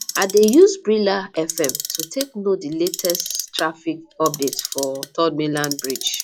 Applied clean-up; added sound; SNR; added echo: classical method log-MMSE.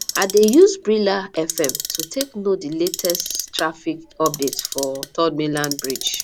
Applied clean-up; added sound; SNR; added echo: none; Clock; 10 dB; none.